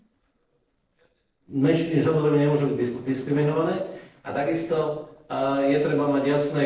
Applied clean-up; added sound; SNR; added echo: neural separator model SepFormer DNS4.